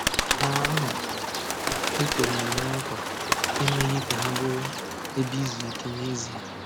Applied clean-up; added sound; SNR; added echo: none; Bird; -2 dB; none.